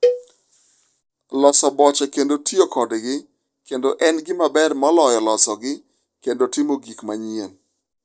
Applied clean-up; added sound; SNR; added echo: neural separator model SepFormer DNS4.